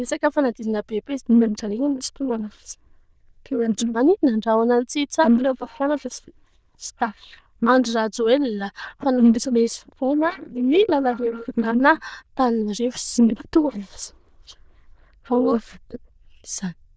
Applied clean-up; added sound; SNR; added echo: neural diffusion model UNIVERSE++.